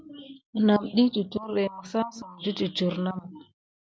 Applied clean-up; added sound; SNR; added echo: none; none; none; none.